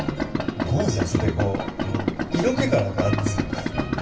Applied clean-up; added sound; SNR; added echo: none; Idling; 1 dB; reverberation time 0.2 s.